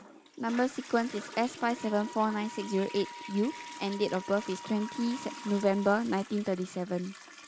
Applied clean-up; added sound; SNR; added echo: none; Toilet flush + Wind instrument, woodwind instrument; 14 dB; none.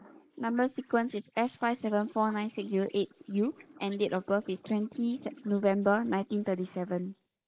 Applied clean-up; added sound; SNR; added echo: neural mask model Resemble Enhance denoiser.